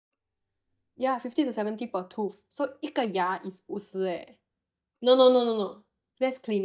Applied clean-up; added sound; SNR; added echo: neural mask model DeepFilterNet 3.